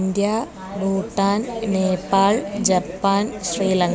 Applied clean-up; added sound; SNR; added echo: none; none; none; none.